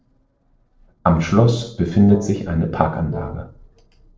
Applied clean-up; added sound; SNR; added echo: neural separator model SepFormer DNS4.